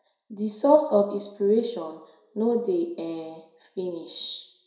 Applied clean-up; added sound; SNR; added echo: none; none; none; reverberation time 0.6 s.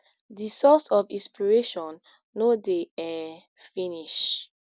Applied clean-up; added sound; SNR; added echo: none; none; none; none.